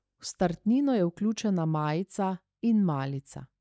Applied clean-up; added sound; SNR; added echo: neural mask model DeepFilterNet 3.